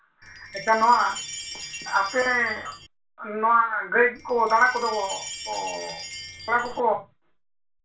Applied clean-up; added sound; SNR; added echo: none; Chime; 14 dB; reverberation time 0.2 s.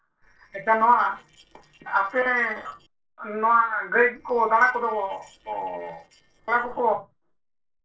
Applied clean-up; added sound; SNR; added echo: neural separator model SepFormer DNS4.